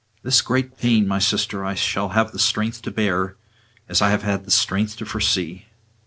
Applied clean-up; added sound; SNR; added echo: neural separator model SepFormer DNS4.